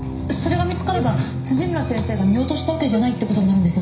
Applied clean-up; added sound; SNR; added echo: none; Wind instrument, woodwind instrument; 14 dB; reverberation time 0.5 s.